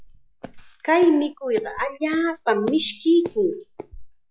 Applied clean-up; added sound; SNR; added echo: classical method log-MMSE.